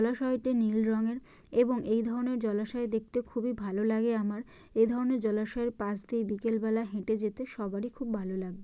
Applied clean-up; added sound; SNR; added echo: none; none; none; none.